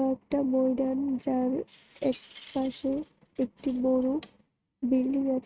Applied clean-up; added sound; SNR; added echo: neural mask model RNNoise.